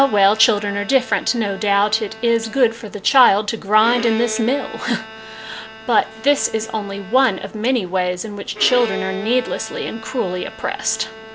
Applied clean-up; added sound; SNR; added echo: none; Bowed string instrument; 14 dB; none.